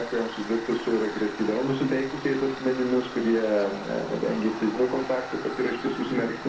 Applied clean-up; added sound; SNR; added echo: none; Tools; 11 dB; reverberation time 0.4 s.